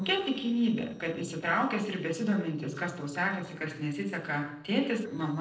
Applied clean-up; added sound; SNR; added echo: neural separator model SepFormer DNS4.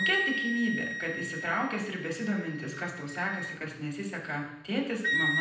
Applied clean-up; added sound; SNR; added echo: none; Wind instrument, woodwind instrument; 2 dB; reverberation time 0.8 s.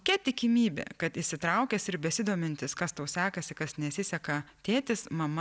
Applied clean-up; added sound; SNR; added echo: none; none; none; none.